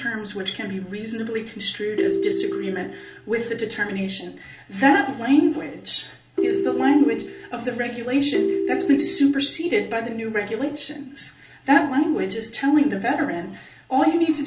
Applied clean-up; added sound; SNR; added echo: none; Ringtone; 3 dB; reverberation time 0.2 s.